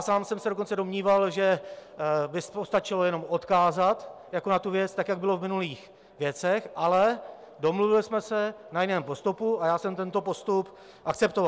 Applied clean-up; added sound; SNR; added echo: none; none; none; none.